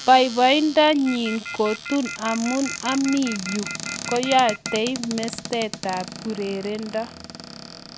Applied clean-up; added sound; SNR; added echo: none; Cupboard open or close + Telephone; 11 dB; none.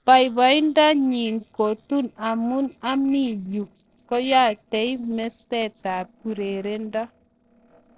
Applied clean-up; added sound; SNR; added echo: neural separator model SepFormer DNS4.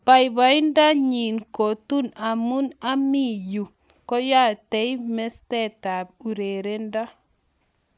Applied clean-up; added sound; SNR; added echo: none; none; none; none.